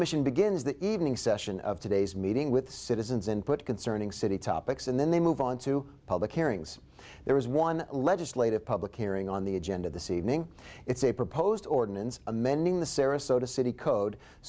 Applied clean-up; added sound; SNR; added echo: none; none; none; none.